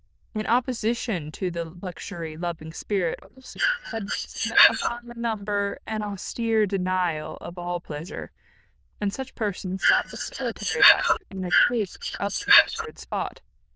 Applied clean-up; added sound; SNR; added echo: neural diffusion model UNIVERSE++.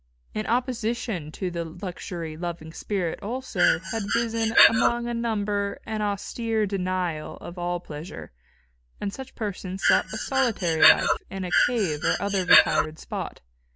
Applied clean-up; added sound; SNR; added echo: none; Breathing; -5 dB; none.